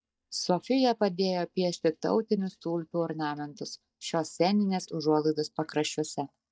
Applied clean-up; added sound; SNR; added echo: neural mask model DeepFilterNet 3.